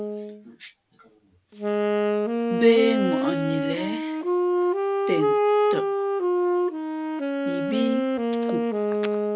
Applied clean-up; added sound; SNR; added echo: none; Wind instrument, woodwind instrument; -5 dB; none.